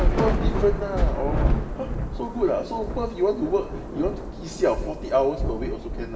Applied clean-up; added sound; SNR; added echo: none; Thunder / Rain; -1 dB; reverberation time 1.6 s.